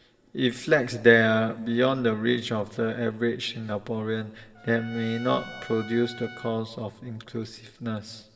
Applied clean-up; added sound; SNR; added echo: none; Trumpet; 19 dB; reverberation time 1.9 s.